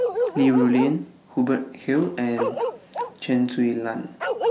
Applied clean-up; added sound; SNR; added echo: none; Bark; 5 dB; none.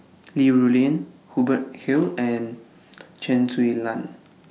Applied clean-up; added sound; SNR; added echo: none; none; none; none.